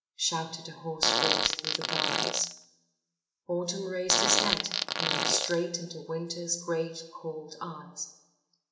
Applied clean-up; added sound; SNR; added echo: none; Fart; -5 dB; reverberation time 0.8 s.